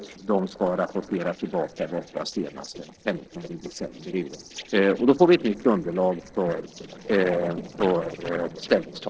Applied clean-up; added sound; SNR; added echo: neural separator model SepFormer DNS4.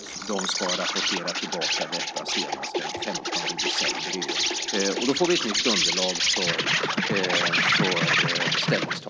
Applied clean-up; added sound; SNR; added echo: none; Insect; -5 dB; none.